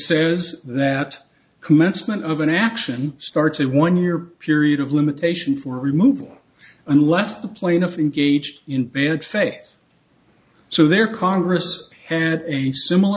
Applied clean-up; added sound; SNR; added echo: none; none; none; none.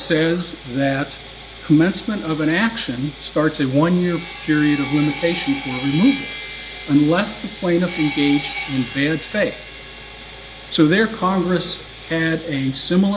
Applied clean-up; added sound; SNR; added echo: none; Sawing; 13 dB; none.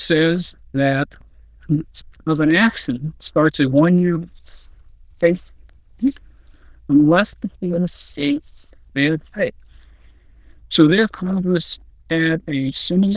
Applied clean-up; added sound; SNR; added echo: neural diffusion model UNIVERSE++.